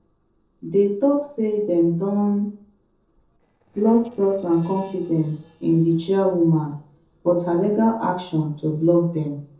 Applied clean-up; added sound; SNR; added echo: neural separator model SepFormer DNS4.